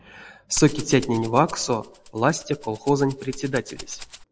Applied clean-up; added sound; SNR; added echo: none; Rattle (instrument); 15 dB; none.